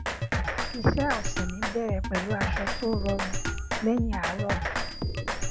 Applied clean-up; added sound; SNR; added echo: none; Drum kit; -2 dB; none.